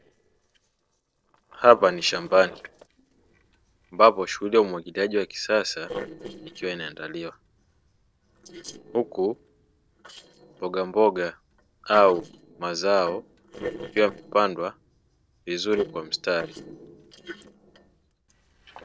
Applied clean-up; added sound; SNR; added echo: neural separator model SepFormer DNS4.